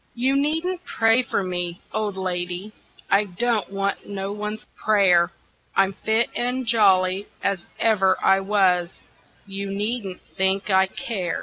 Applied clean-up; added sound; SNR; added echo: none; none; none; none.